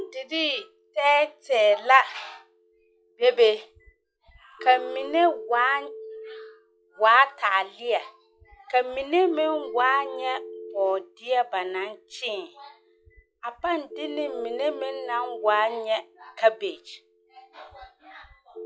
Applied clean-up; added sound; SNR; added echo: classical method log-MMSE.